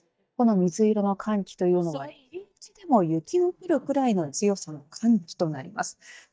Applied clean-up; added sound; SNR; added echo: neural mask model DeepFilterNet 3.